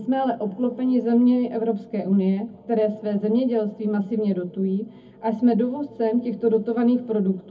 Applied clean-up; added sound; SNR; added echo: none; none; none; reverberation time 0.3 s.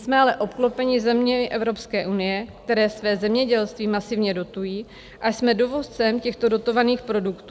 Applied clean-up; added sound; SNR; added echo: none; none; none; none.